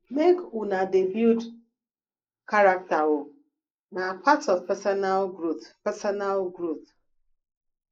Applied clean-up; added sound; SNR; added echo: neural mask model Resemble Enhance denoiser.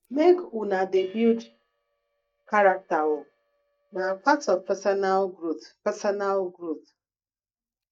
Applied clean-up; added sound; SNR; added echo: neural mask model DeepFilterNet 3.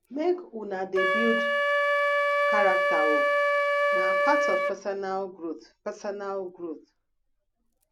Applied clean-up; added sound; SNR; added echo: none; Wind instrument, woodwind instrument; -5 dB; none.